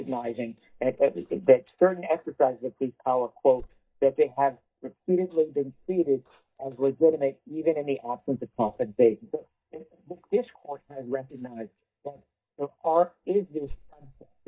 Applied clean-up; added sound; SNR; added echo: neural mask model DeepFilterNet 3.